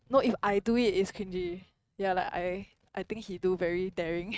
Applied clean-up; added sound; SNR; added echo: neural mask model RNNoise.